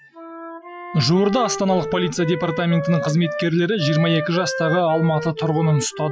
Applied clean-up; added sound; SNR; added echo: classical method Wiener filter.